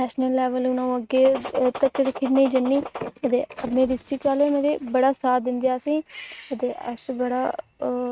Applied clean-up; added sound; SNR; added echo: neural mask model RNNoise.